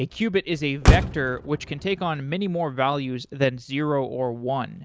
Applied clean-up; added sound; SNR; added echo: none; Motor vehicle (road); 2 dB; none.